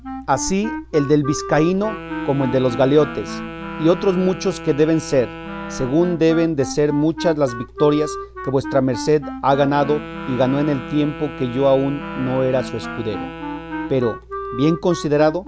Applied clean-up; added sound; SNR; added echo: none; Wind instrument, woodwind instrument + Wind instrument, woodwind instrument; 11 dB; none.